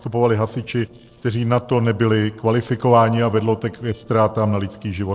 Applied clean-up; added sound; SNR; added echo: neural separator model SepFormer DNS4.